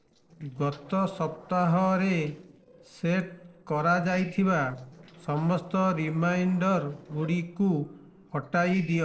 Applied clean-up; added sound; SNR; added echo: neural separator model SepFormer DNS4.